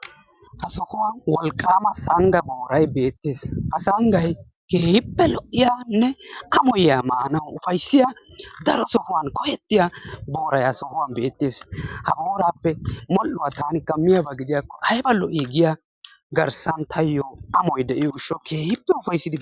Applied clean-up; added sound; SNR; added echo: none; none; none; none.